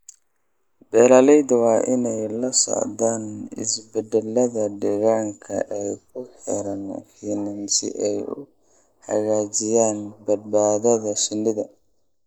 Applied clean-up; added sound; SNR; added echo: neural mask model Resemble Enhance denoiser.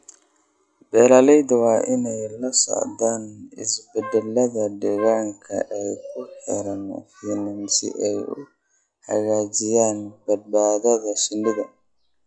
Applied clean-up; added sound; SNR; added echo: classical method log-MMSE.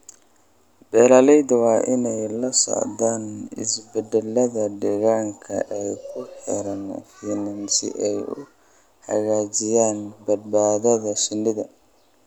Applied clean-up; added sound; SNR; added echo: none; none; none; none.